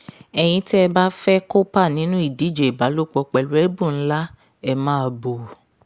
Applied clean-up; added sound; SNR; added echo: none; none; none; none.